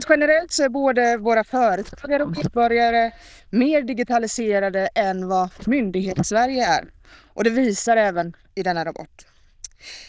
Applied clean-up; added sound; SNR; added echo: neural diffusion model UNIVERSE++.